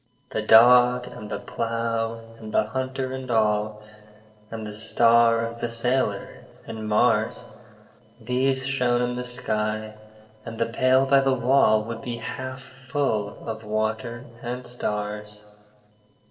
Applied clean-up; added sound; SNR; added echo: neural separator model SepFormer DNS4.